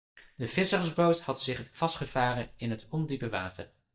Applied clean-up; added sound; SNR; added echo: neural mask model DeepFilterNet 3.